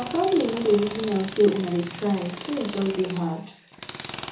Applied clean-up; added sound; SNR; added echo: none; Tools; 12 dB; reverberation time 0.7 s.